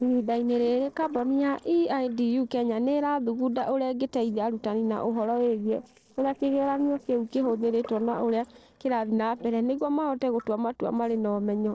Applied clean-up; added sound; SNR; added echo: neural separator model SepFormer DNS4.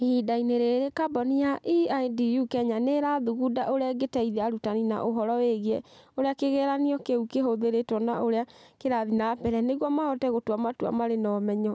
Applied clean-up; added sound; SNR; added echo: none; none; none; none.